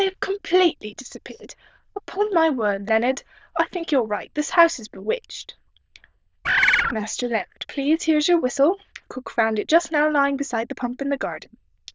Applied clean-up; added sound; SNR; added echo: neural diffusion model UNIVERSE++.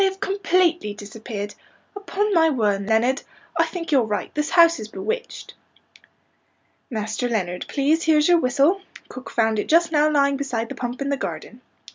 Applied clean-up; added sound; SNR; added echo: none; none; none; none.